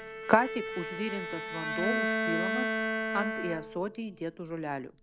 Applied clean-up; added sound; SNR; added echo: none; Bowed string instrument; 1 dB; none.